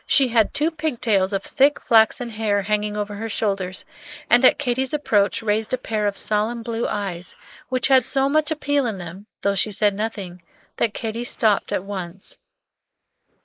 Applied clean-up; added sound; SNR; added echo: neural mask model Resemble Enhance denoiser.